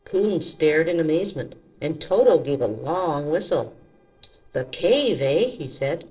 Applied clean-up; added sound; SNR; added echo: neural separator model SepFormer DNS4.